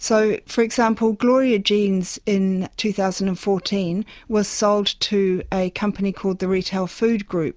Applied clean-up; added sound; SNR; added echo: none; none; none; none.